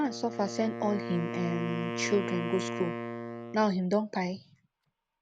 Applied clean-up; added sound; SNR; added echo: none; Wind instrument, woodwind instrument; 6 dB; none.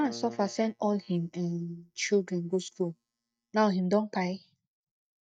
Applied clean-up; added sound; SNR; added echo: neural mask model DeepFilterNet 3.